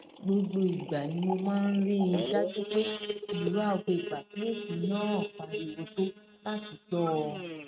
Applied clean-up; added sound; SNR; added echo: neural mask model RNNoise.